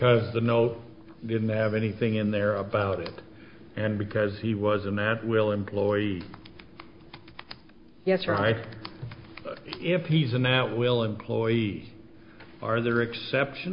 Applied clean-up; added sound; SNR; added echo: none; none; none; none.